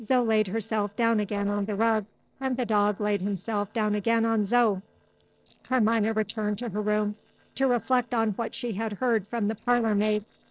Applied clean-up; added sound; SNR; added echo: neural separator model SepFormer DNS4.